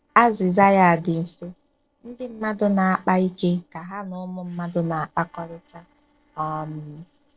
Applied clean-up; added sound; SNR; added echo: neural separator model SepFormer DNS4.